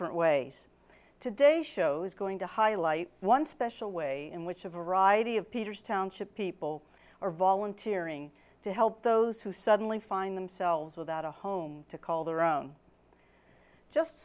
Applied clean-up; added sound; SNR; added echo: none; none; none; none.